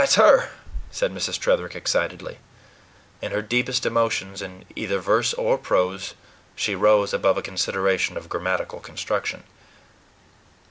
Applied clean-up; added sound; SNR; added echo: none; none; none; none.